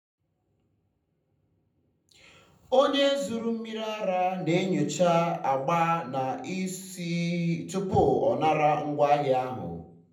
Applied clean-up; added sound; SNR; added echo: none; none; none; reverberation time 0.6 s.